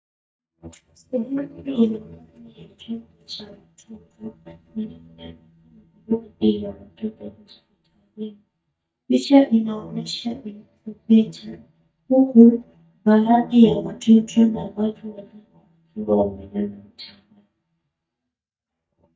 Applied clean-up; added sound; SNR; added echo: neural mask model DeepFilterNet 3.